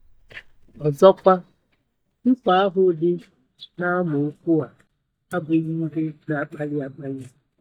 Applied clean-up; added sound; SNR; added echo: neural mask model DeepFilterNet 3.